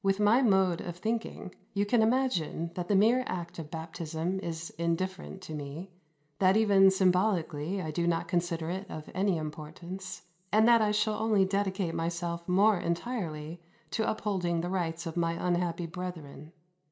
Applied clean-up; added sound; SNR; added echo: none; none; none; reverberation time 0.5 s.